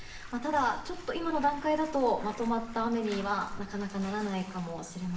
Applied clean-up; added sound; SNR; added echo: none; Bathtub (filling or washing); 11 dB; reverberation time 1.4 s.